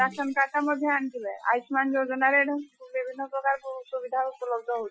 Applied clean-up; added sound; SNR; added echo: classical method Wiener filter.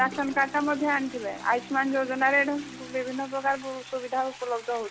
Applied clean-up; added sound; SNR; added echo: none; Bowed string instrument + Toilet flush; 16 dB; none.